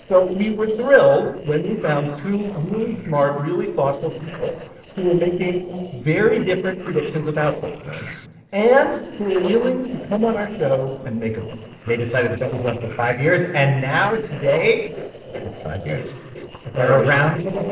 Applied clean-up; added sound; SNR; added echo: neural separator model SepFormer DNS4.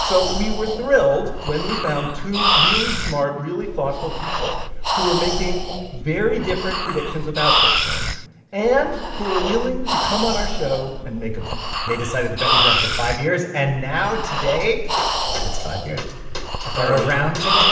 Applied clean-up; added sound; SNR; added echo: none; Breathing; -1 dB; reverberation time 1.2 s.